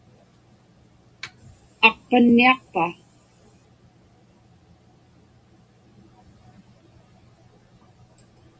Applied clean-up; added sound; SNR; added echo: none; none; none; none.